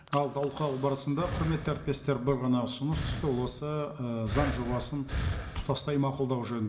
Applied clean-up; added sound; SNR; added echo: none; Breathing; 8 dB; reverberation time 0.8 s.